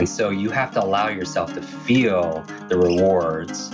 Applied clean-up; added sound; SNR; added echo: none; Acoustic guitar; 13 dB; none.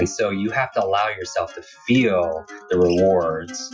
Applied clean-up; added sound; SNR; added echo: classical method Wiener filter.